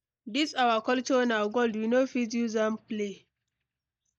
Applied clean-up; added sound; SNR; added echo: neural mask model DeepFilterNet 3.